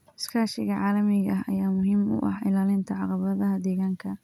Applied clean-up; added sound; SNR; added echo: none; none; none; none.